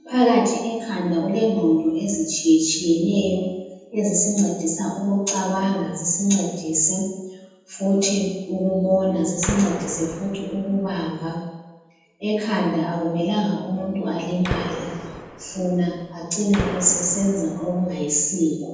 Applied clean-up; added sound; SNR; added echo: none; Gunshot, gunfire; 10 dB; reverberation time 1.1 s.